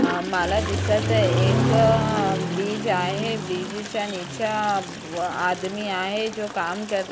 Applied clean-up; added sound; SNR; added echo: none; Toilet flush + Accelerating, revving, vroom; 1 dB; none.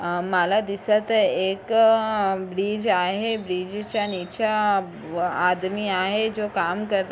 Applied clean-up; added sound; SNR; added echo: none; none; none; none.